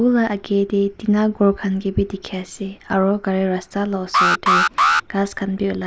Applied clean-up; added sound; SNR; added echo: neural mask model Resemble Enhance denoiser.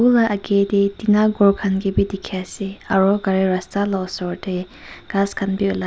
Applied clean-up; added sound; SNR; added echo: none; none; none; none.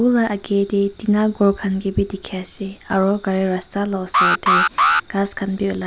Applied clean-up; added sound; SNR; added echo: none; Alarm; -2 dB; none.